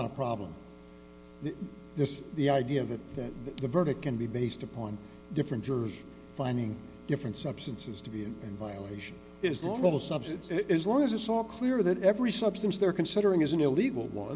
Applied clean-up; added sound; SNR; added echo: none; none; none; none.